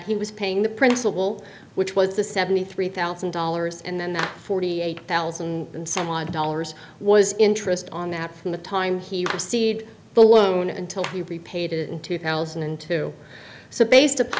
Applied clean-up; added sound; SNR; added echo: none; Clapping; 18 dB; none.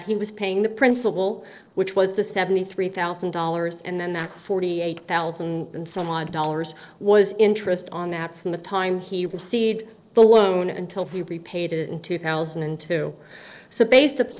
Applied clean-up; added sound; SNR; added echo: neural separator model SepFormer DNS4.